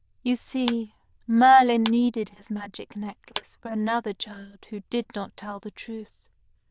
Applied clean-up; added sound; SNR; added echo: neural diffusion model UNIVERSE++.